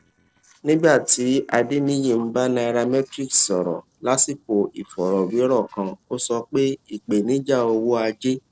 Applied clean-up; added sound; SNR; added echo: neural separator model SepFormer DNS4.